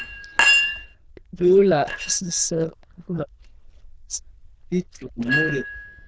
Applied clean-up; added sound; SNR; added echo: neural diffusion model UNIVERSE++.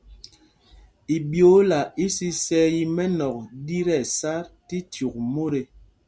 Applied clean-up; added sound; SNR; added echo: none; none; none; none.